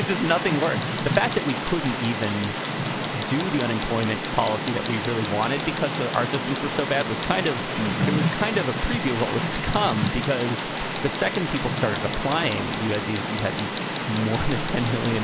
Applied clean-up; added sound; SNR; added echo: none; Tick; 1 dB; none.